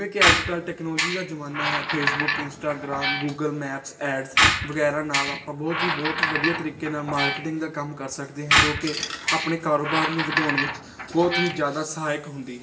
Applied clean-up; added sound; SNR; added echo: none; Squeak; -2 dB; reverberation time 1.3 s.